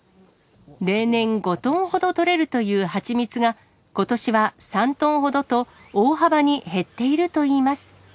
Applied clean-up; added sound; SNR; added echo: none; none; none; none.